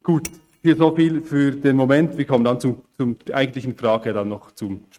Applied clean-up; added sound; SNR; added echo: neural mask model RNNoise.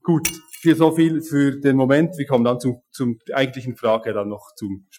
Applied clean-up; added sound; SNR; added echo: classical method Wiener filter.